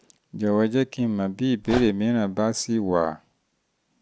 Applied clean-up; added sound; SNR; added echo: none; Dog; 11 dB; none.